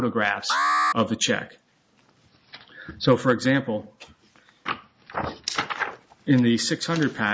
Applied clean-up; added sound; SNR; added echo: none; Alarm; 1 dB; none.